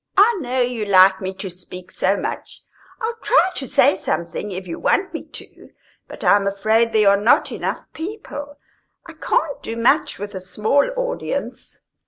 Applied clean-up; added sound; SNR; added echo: none; none; none; none.